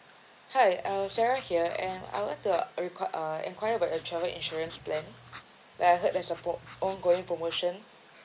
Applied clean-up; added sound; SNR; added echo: none; Writing; 20 dB; none.